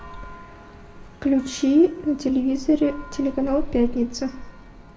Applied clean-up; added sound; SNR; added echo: none; Church bell; 13 dB; reverberation time 0.5 s.